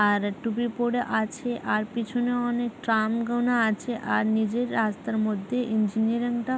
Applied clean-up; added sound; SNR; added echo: none; none; none; none.